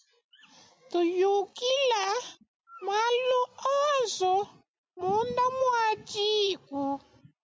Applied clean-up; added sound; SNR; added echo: none; none; none; none.